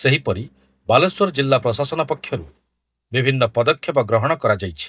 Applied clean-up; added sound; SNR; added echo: neural mask model DeepFilterNet 3.